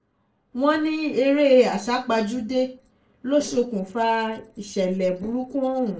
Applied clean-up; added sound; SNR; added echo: neural separator model SepFormer DNS4.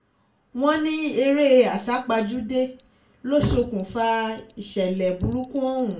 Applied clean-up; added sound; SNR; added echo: none; Alarm; 19 dB; reverberation time 0.3 s.